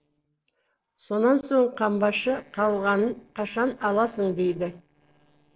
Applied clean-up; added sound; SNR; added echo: neural separator model SepFormer DNS4.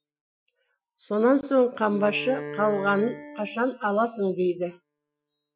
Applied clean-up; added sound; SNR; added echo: classical method Wiener filter.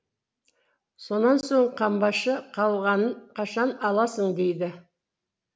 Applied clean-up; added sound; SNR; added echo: none; none; none; none.